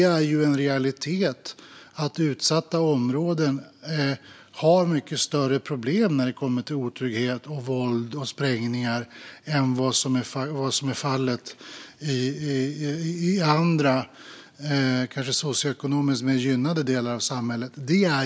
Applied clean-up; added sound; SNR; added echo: none; none; none; none.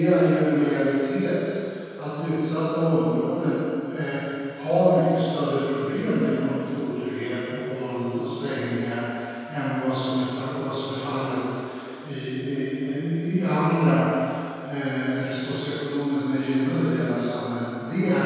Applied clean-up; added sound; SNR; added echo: none; none; none; reverberation time 2.2 s.